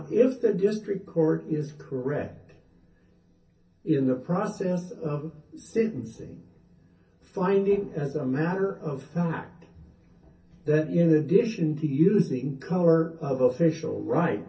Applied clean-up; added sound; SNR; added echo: none; none; none; reverberation time 0.3 s.